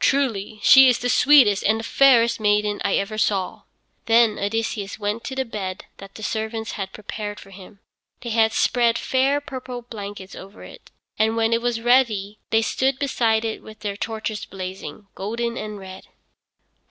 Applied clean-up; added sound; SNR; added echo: none; none; none; none.